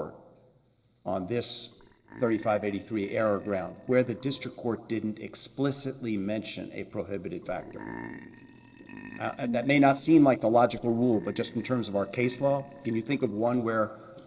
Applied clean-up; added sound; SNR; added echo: neural separator model SepFormer DNS4.